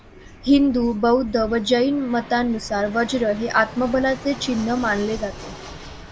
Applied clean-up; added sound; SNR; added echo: none; Fixed-wing aircraft, airplane; 16 dB; none.